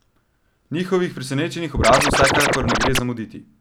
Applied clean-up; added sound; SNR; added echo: none; Scratching (performance technique); -3 dB; none.